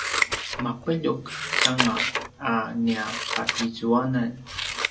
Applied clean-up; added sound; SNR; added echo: none; Scissors; 2 dB; reverberation time 0.2 s.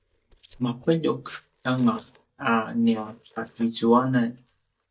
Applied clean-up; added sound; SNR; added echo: neural mask model DeepFilterNet 3.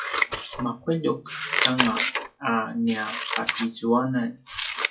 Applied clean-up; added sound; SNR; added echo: classical method WPE with log-MMSE.